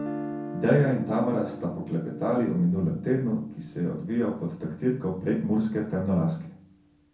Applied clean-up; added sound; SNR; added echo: none; Guitar; 13 dB; reverberation time 0.6 s.